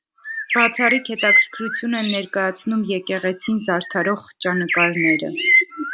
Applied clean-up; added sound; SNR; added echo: none; Bird; 0 dB; none.